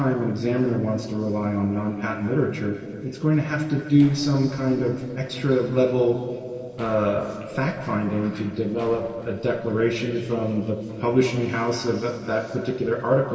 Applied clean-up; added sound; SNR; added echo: neural separator model SepFormer DNS4.